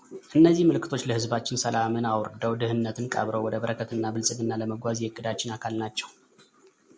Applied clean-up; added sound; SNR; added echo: none; none; none; none.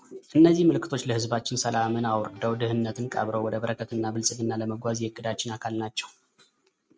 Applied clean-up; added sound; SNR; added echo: neural mask model RNNoise.